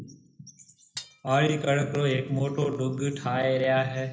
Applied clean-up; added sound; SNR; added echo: none; Glass; 19 dB; reverberation time 0.7 s.